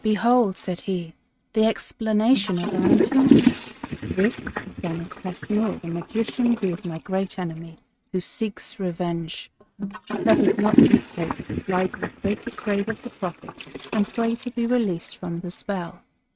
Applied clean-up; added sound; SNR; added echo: neural mask model RNNoise.